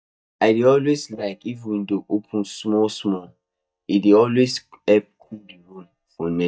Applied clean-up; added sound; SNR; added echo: neural mask model DeepFilterNet 3.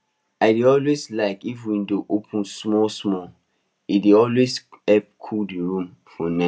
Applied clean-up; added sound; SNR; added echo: none; none; none; none.